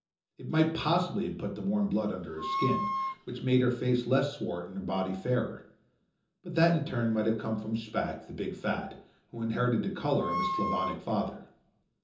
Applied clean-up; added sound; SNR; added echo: none; Wind instrument, woodwind instrument; 4 dB; reverberation time 0.6 s.